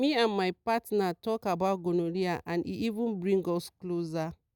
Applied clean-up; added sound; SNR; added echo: none; none; none; none.